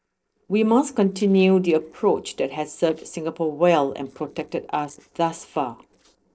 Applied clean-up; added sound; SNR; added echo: neural separator model SepFormer DNS4.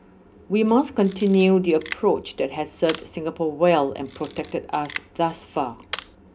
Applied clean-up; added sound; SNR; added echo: none; Camera; 12 dB; reverberation time 0.3 s.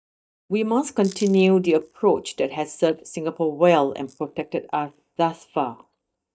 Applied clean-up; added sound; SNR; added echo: neural mask model DeepFilterNet 3.